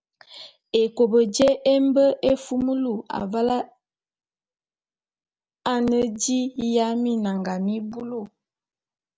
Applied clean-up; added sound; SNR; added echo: none; none; none; none.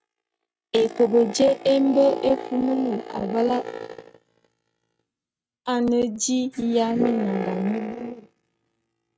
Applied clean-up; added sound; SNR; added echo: neural mask model RNNoise.